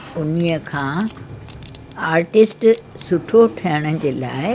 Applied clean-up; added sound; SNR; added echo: none; Wood + Sliding door; 18 dB; none.